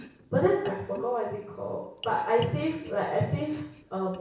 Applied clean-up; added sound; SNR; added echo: none; Domestic sounds, home sounds; 19 dB; reverberation time 0.6 s.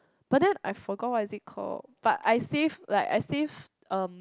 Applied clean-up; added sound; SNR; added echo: none; none; none; none.